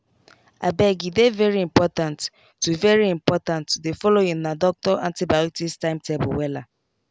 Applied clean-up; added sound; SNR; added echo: none; none; none; none.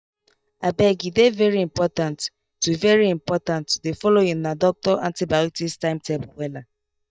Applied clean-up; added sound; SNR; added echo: neural mask model DeepFilterNet 3.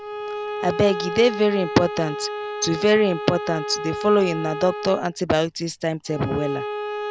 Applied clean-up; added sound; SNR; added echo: none; Bowed string instrument; 7 dB; none.